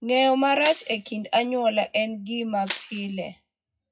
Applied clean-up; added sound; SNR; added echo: classical method WPE with log-MMSE.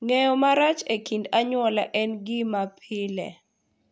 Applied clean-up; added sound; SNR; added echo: none; none; none; none.